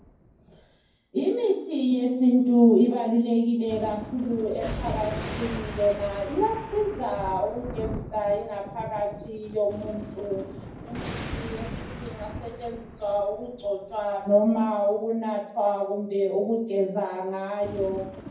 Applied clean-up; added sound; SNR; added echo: none; Thunder; 12 dB; reverberation time 0.9 s.